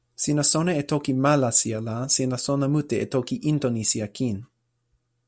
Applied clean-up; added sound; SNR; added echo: none; none; none; none.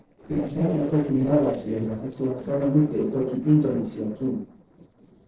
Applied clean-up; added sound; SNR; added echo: neural separator model SepFormer DNS4.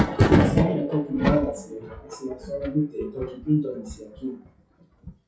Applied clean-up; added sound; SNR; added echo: classical method WPE with log-MMSE.